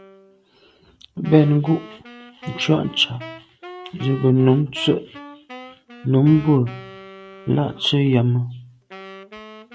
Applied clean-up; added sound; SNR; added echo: none; Wind instrument, woodwind instrument; 19 dB; none.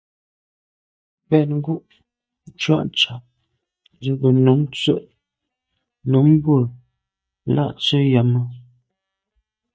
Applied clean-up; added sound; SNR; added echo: neural mask model DeepFilterNet 3.